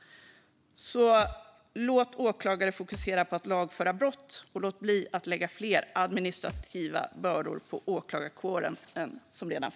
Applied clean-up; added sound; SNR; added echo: none; Thump, thud; 18 dB; none.